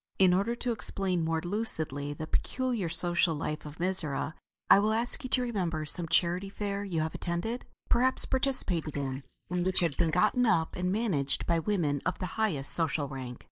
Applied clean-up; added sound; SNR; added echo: neural mask model Resemble Enhance denoiser.